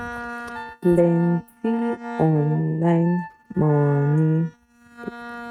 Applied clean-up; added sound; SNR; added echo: neural mask model RNNoise.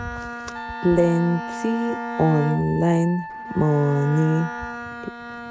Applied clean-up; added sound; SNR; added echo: none; Wind instrument, woodwind instrument + Bowed string instrument; 9 dB; none.